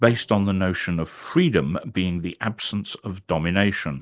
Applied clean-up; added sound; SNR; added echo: neural separator model SepFormer DNS4.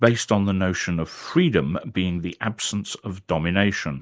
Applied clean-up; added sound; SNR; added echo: neural mask model Resemble Enhance denoiser.